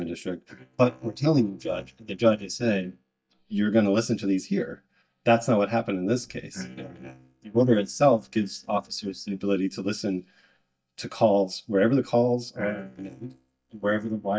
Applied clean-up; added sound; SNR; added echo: neural mask model DeepFilterNet 3.